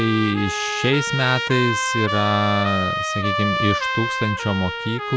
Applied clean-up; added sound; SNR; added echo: none; Trumpet; 2 dB; none.